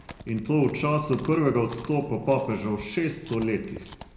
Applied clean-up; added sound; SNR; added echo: none; Chewing, mastication; 19 dB; reverberation time 0.3 s.